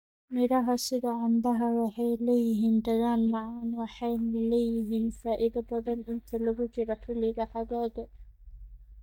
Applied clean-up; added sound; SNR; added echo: neural mask model DeepFilterNet 3.